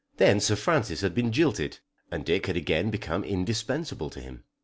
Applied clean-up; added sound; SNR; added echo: none; none; none; none.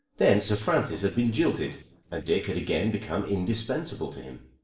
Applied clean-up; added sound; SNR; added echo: neural separator model SepFormer DNS4.